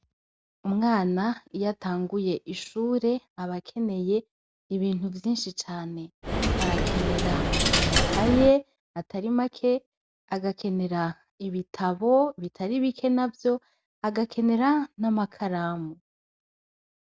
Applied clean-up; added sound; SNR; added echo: none; Coin (dropping); -3 dB; none.